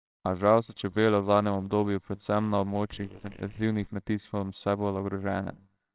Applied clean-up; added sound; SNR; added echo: neural separator model SepFormer WHAMR!.